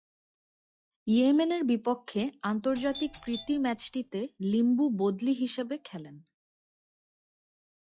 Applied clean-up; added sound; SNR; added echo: classical method log-MMSE.